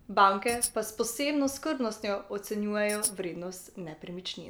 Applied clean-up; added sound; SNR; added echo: none; Tambourine; 3 dB; none.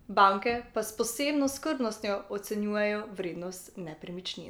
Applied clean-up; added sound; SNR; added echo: none; none; none; none.